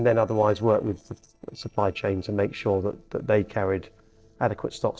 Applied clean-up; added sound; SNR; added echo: neural separator model SepFormer DNS4.